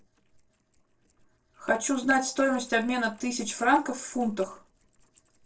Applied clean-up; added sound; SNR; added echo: neural separator model SepFormer DNS4.